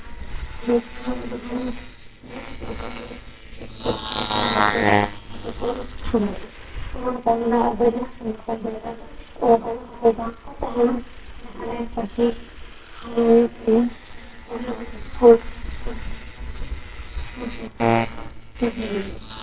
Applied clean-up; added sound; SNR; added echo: neural separator model SepFormer WHAMR!.